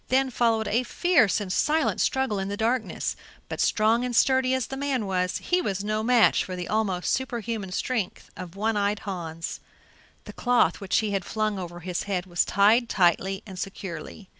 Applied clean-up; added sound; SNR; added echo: none; none; none; none.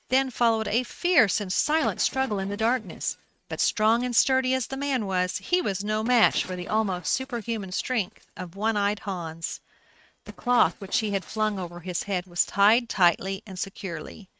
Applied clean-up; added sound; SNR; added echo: neural mask model RNNoise.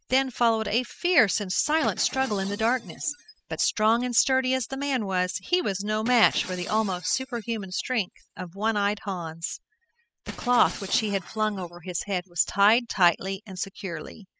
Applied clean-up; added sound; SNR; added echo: classical method spectral subtraction.